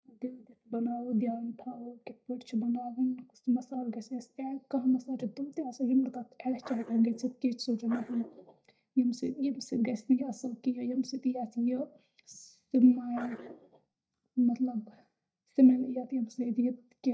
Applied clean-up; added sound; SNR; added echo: neural mask model DeepFilterNet 3.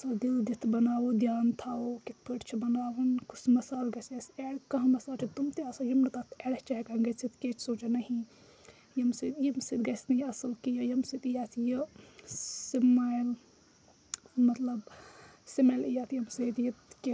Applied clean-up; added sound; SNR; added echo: none; none; none; none.